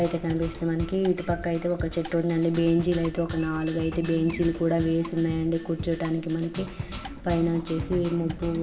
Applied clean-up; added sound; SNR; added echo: none; Percussion; 11 dB; reverberation time 1.1 s.